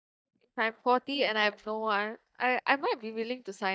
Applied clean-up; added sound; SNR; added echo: neural mask model DeepFilterNet 3.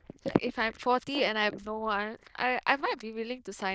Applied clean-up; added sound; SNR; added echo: neural diffusion model UNIVERSE++.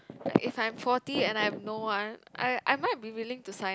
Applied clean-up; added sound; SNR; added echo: none; none; none; none.